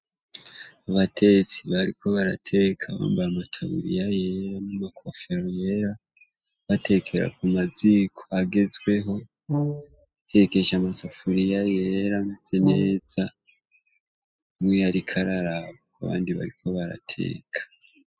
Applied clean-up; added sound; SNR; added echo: classical method spectral subtraction.